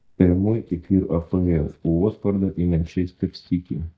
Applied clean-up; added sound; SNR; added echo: neural mask model DeepFilterNet 3.